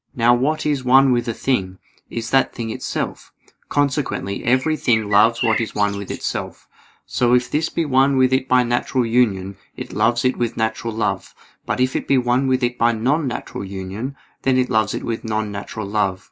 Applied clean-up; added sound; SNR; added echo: neural mask model Resemble Enhance denoiser.